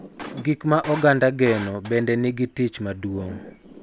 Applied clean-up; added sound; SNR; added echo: none; Shatter + Zipper (clothing); 17 dB; none.